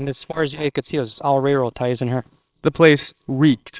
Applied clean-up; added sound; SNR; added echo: neural separator model SepFormer WHAMR!.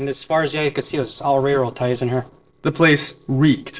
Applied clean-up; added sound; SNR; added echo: neural separator model SepFormer DNS4.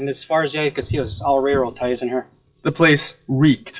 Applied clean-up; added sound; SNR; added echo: classical method WPE with log-MMSE.